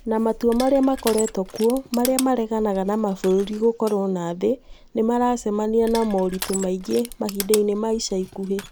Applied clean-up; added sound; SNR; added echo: none; Crushing; 15 dB; none.